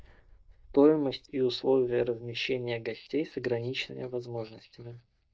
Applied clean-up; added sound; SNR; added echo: neural mask model DeepFilterNet 3.